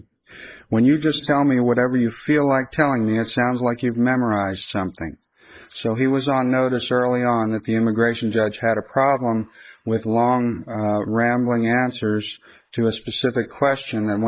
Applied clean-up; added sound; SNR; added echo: neural mask model Resemble Enhance denoiser.